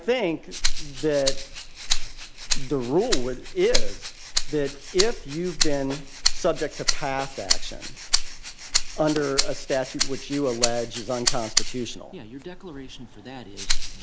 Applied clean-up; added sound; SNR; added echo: none; Rattle (instrument); -4 dB; none.